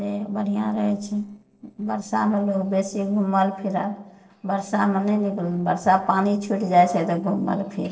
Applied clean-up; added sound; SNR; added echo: neural separator model SepFormer DNS4.